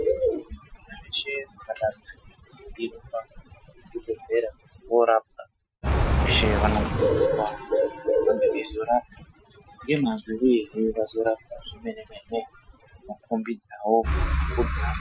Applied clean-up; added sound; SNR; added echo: classical method Wiener filter.